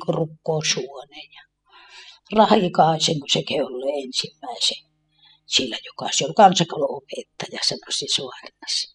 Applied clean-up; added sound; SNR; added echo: classical method spectral subtraction.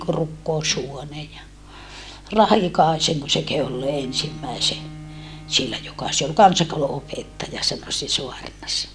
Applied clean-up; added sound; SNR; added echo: none; Bowed string instrument; 19 dB; none.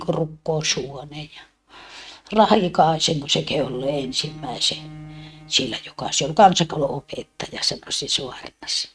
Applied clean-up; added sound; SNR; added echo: neural mask model RNNoise.